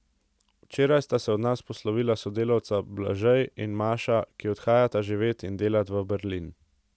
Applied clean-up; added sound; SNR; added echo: none; none; none; none.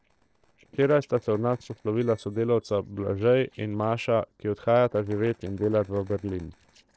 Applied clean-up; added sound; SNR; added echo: neural separator model SepFormer DNS4.